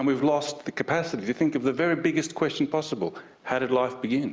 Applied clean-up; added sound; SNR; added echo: none; none; none; none.